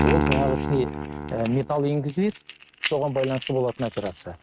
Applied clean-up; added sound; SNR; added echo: neural mask model RNNoise.